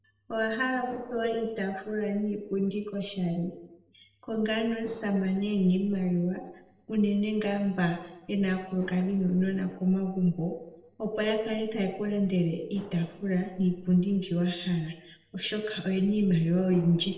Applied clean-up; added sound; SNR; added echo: neural separator model SepFormer DNS4.